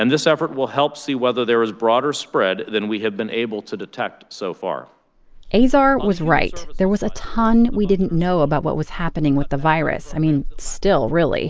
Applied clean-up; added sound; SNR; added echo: none; none; none; none.